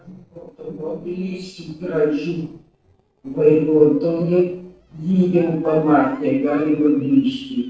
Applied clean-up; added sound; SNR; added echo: neural separator model SepFormer DNS4.